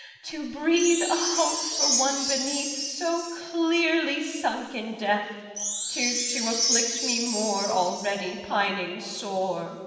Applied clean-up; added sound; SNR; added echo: none; Chime; 2 dB; reverberation time 1.7 s.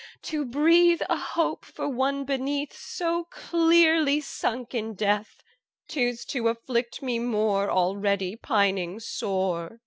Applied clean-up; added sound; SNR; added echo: none; none; none; none.